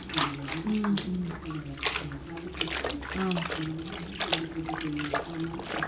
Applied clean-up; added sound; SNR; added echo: none; Trickle, dribble / Splash, splatter; 0 dB; reverberation time 0.2 s.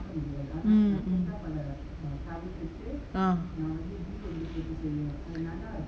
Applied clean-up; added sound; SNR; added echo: none; none; none; none.